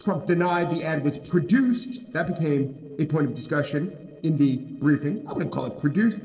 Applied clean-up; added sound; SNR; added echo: neural separator model SepFormer DNS4.